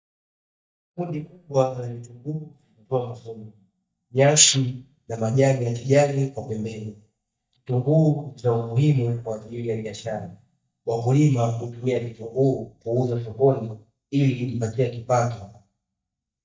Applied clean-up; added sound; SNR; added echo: neural mask model DeepFilterNet 3.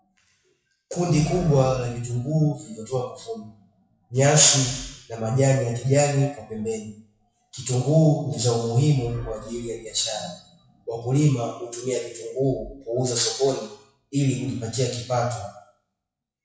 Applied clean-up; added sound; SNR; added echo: classical method WPE with log-MMSE.